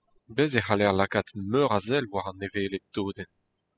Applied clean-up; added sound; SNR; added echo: classical method spectral subtraction.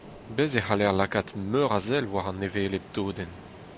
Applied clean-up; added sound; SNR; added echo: none; Ocean; 17 dB; none.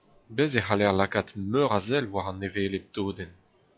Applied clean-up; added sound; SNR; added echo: classical method log-MMSE.